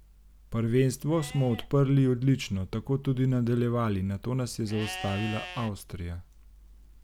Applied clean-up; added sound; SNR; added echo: none; Livestock, farm animals, working animals; 18 dB; none.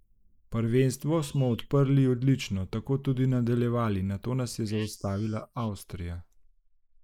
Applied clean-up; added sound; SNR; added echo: neural mask model Resemble Enhance denoiser.